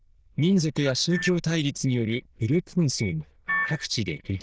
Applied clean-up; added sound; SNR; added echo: neural diffusion model UNIVERSE++.